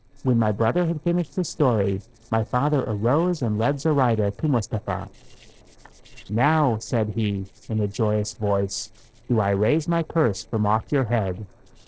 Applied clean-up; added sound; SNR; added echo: neural separator model SepFormer DNS4.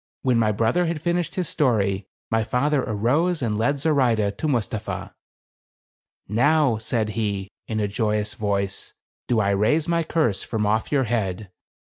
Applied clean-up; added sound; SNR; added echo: none; none; none; none.